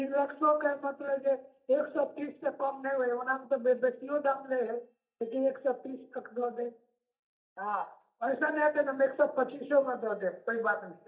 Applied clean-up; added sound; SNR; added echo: neural mask model DeepFilterNet 3.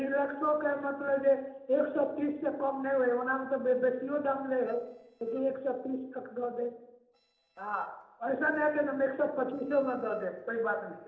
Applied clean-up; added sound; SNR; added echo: neural separator model SepFormer DNS4.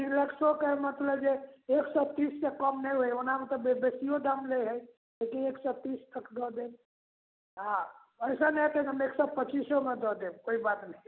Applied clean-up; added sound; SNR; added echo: none; none; none; none.